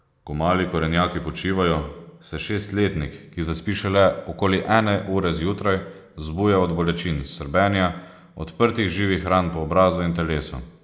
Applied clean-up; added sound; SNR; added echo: none; none; none; none.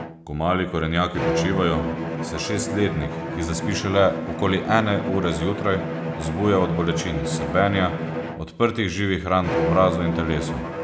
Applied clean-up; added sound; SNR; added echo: none; Bowed string instrument; 4 dB; none.